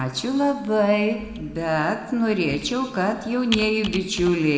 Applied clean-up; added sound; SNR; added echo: none; Computer keyboard; 15 dB; reverberation time 1.4 s.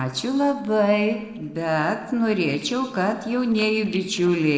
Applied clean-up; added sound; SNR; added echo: neural separator model SepFormer DNS4.